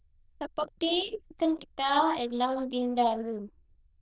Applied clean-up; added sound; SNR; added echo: neural diffusion model UNIVERSE++.